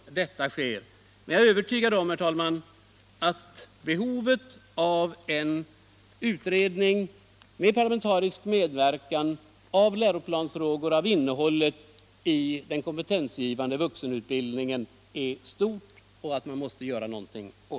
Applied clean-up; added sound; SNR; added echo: none; none; none; none.